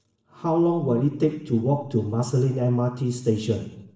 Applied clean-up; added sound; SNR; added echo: none; none; none; reverberation time 0.8 s.